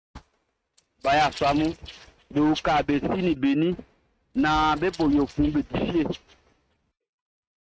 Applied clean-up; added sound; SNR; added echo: neural mask model RNNoise.